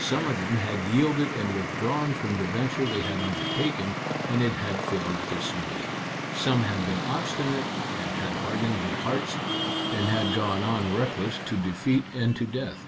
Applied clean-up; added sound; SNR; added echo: none; Traffic noise, roadway noise; 2 dB; none.